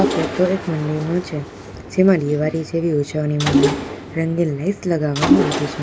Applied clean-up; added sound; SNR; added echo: none; Mechanisms; 3 dB; none.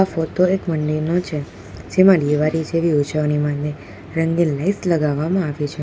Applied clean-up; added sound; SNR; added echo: none; none; none; none.